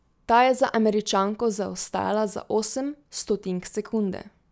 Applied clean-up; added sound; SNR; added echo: none; none; none; none.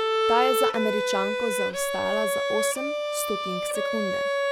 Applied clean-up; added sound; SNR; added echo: none; Bowed string instrument; -4 dB; none.